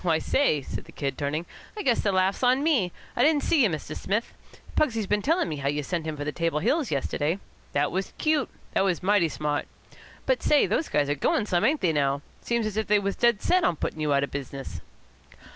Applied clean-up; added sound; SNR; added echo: none; none; none; none.